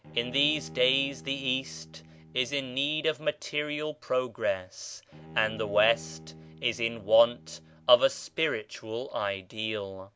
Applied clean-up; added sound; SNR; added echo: none; Bowed string instrument; 20 dB; none.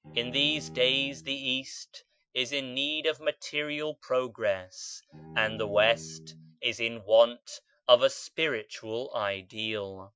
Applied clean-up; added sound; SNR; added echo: classical method Wiener filter.